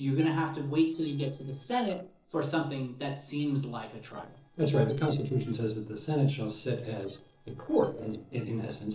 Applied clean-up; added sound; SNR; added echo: neural separator model SepFormer DNS4.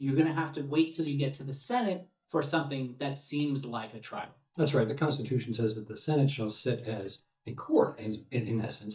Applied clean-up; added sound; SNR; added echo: neural mask model DeepFilterNet 3.